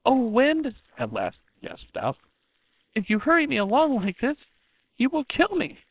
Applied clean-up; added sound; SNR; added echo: neural separator model SepFormer WHAMR!.